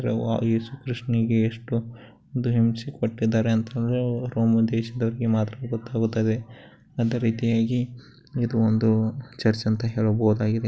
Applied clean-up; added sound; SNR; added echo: none; none; none; none.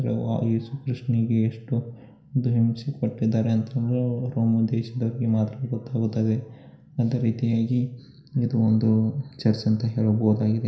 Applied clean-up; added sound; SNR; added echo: none; none; none; reverberation time 0.5 s.